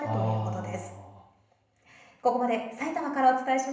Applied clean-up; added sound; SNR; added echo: none; none; none; reverberation time 0.8 s.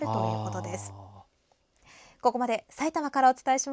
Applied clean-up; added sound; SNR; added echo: none; none; none; none.